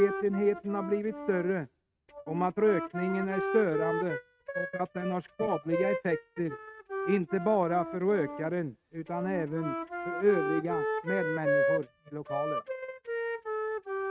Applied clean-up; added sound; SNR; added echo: neural mask model RNNoise.